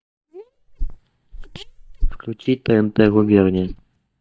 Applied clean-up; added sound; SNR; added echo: neural mask model DeepFilterNet 3.